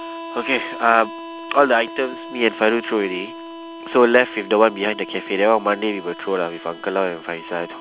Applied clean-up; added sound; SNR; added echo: none; Harmonica; 14 dB; none.